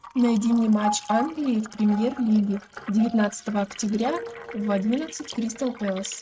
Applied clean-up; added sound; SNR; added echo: neural mask model RNNoise.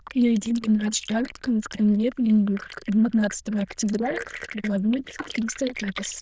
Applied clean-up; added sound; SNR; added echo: neural diffusion model UNIVERSE++.